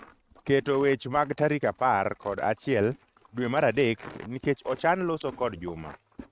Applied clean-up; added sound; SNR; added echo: neural mask model RNNoise.